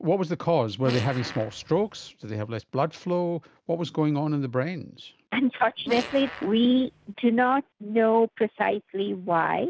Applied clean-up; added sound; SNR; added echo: none; Fart; 13 dB; none.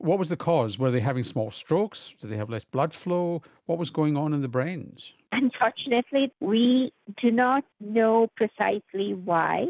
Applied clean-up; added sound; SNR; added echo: none; none; none; none.